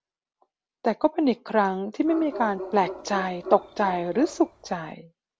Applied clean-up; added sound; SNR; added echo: none; Bark; 12 dB; none.